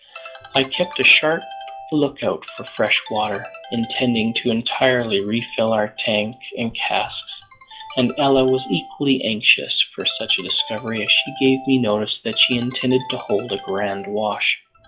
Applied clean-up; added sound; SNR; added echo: classical method log-MMSE.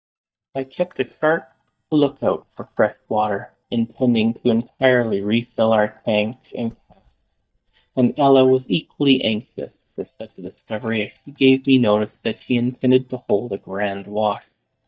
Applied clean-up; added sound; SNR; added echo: neural mask model DeepFilterNet 3.